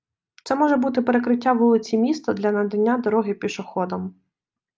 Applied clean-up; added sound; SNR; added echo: none; none; none; none.